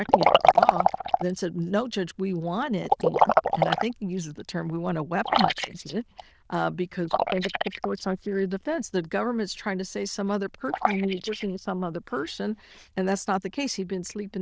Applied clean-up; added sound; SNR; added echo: neural diffusion model UNIVERSE++.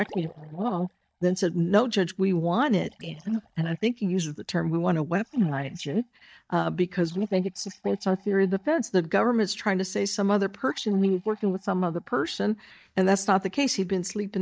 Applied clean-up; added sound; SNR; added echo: neural mask model DeepFilterNet 3.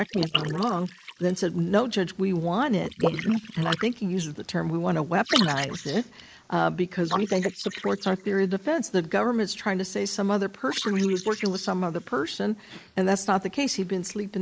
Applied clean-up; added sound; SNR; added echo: neural mask model Resemble Enhance denoiser.